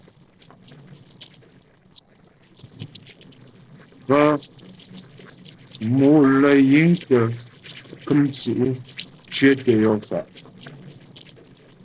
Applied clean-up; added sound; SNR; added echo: neural separator model SepFormer DNS4.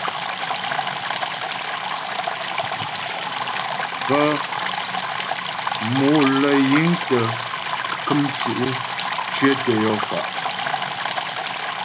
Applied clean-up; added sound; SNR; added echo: none; Stream; 0 dB; none.